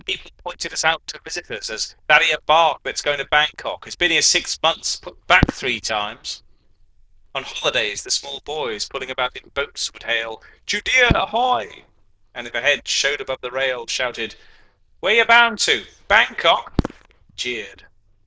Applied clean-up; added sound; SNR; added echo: neural diffusion model UNIVERSE++.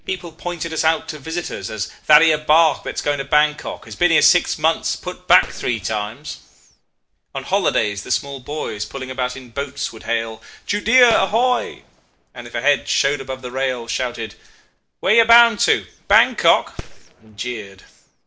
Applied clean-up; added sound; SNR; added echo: neural separator model SepFormer DNS4.